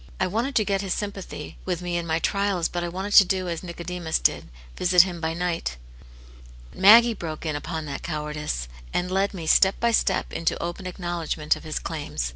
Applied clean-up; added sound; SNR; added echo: none; none; none; none.